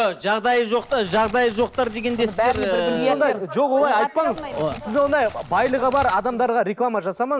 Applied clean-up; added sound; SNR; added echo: none; Crackle; 16 dB; none.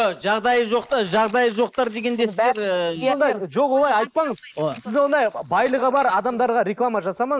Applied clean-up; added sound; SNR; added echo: neural mask model Resemble Enhance denoiser.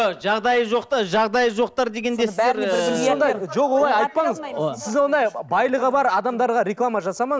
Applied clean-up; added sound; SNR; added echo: none; none; none; none.